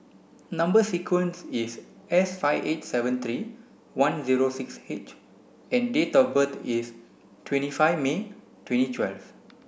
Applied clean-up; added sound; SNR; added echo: none; none; none; none.